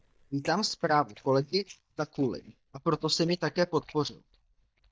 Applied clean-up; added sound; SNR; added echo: neural mask model DeepFilterNet 3.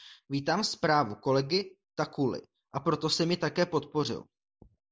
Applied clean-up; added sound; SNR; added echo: none; none; none; none.